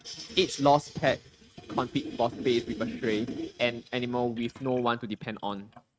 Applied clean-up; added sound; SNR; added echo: neural mask model RNNoise.